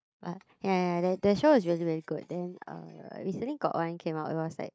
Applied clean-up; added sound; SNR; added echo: neural mask model DeepFilterNet 3.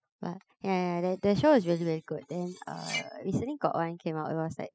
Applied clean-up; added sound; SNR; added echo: classical method spectral subtraction.